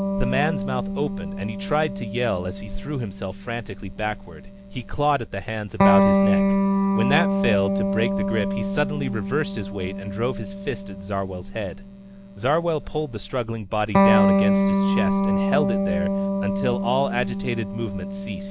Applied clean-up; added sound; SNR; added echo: none; Electric guitar; -3 dB; none.